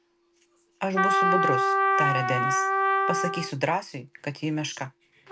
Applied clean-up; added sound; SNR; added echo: none; Trumpet; -5 dB; none.